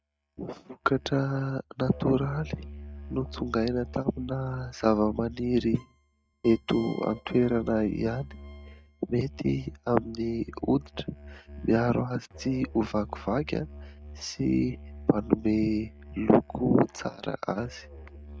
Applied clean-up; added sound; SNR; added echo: neural mask model RNNoise.